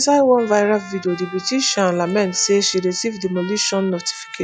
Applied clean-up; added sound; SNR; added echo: classical method log-MMSE.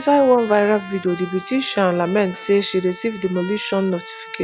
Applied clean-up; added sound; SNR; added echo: none; Trumpet; 17 dB; none.